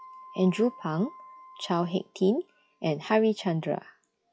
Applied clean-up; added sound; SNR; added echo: classical method log-MMSE.